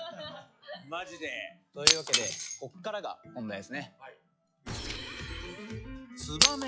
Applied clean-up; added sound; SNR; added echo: classical method log-MMSE.